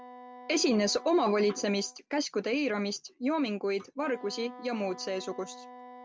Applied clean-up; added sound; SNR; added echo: none; Wind instrument, woodwind instrument; 18 dB; none.